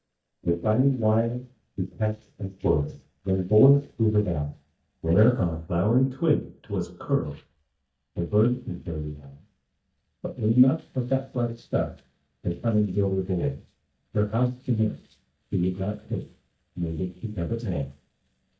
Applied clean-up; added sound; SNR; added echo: neural mask model DeepFilterNet 3.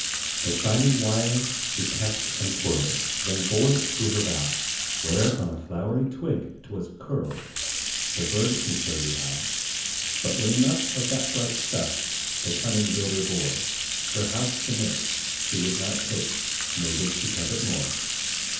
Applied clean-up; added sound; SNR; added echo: none; Bathtub (filling or washing); 0 dB; reverberation time 0.7 s.